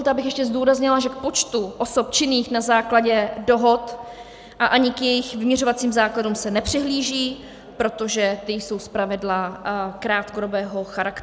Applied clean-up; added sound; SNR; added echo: none; none; none; none.